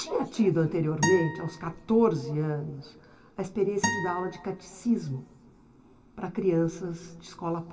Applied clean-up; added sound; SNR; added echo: none; Acoustic guitar; 6 dB; reverberation time 2.7 s.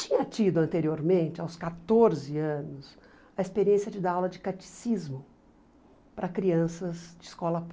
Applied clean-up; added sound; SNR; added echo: none; none; none; none.